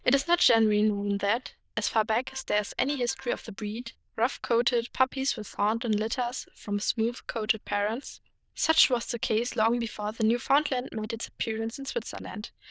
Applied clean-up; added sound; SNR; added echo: neural diffusion model UNIVERSE++.